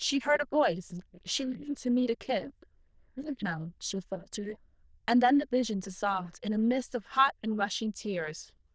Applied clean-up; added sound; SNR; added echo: neural diffusion model UNIVERSE++.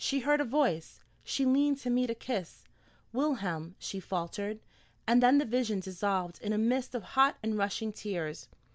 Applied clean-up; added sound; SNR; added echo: none; none; none; none.